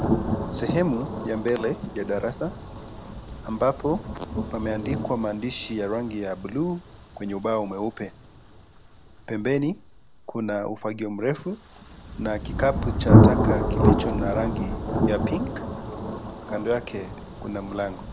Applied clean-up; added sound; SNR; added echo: none; Thunder; -2 dB; none.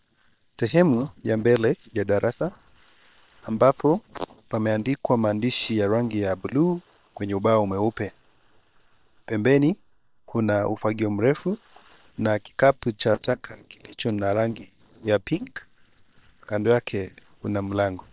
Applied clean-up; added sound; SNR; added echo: neural separator model SepFormer WHAM!.